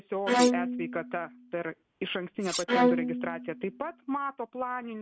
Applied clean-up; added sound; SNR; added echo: none; Bowed string instrument + Cutlery, silverware; -4 dB; none.